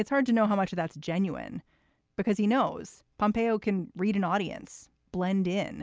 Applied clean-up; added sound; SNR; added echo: none; none; none; none.